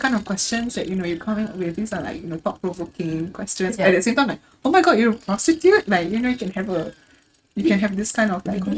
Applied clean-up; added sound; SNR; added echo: neural mask model RNNoise.